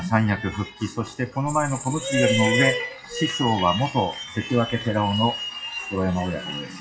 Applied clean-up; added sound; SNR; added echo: classical method WPE with log-MMSE.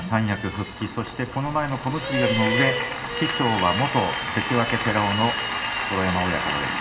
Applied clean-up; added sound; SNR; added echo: none; Cricket; 13 dB; reverberation time 2.4 s.